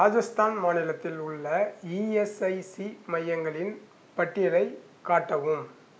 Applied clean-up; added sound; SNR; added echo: none; none; none; none.